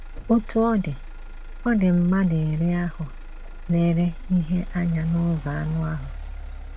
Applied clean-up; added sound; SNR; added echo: none; Motor vehicle (road); 11 dB; none.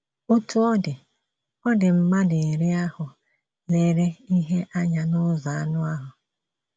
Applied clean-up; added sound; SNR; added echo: none; none; none; none.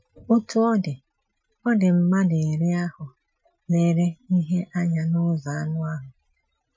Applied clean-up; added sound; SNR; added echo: classical method Wiener filter.